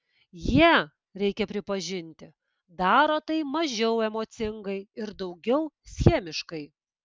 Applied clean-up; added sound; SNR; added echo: none; none; none; none.